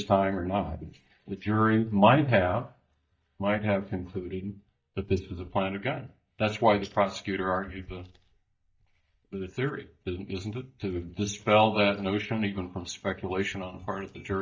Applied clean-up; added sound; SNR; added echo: neural mask model DeepFilterNet 3.